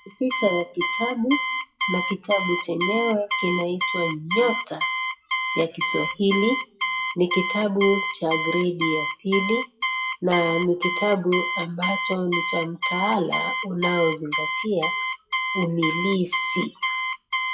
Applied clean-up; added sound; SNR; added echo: classical method WPE with log-MMSE.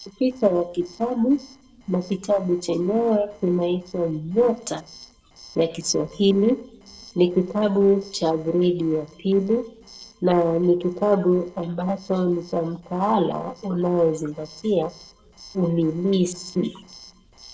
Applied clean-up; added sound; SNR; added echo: neural separator model SepFormer DNS4.